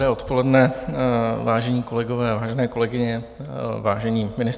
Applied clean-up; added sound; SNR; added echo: none; none; none; none.